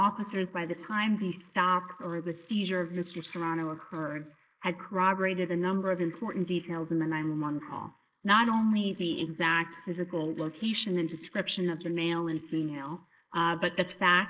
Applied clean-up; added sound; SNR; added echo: neural mask model Resemble Enhance denoiser.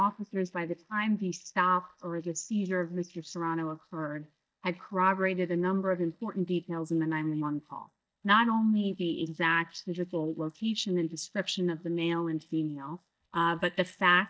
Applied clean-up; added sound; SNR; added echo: neural mask model DeepFilterNet 3.